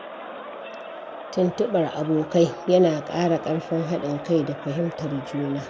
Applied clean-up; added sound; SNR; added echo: none; Crowd; 12 dB; none.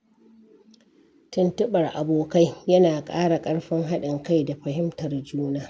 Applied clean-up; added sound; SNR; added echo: none; none; none; none.